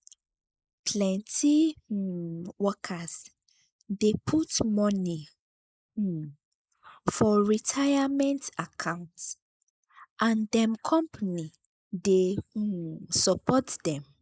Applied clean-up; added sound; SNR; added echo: neural mask model Resemble Enhance denoiser.